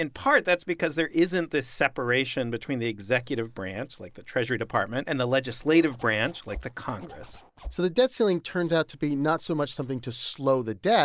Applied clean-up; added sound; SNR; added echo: none; Zipper (clothing); 17 dB; none.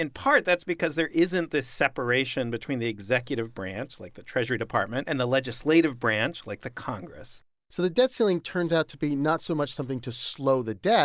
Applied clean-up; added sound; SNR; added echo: none; none; none; none.